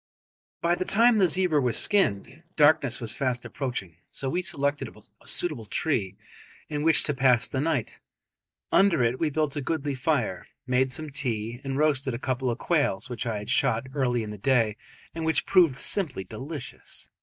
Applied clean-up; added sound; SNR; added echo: neural mask model DeepFilterNet 3.